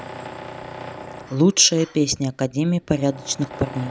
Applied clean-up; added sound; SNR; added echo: none; Tools; 15 dB; none.